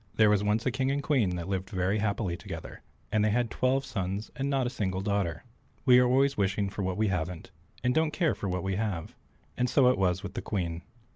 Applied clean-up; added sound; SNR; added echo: none; none; none; none.